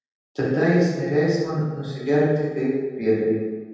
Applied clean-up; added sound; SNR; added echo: none; none; none; reverberation time 1.2 s.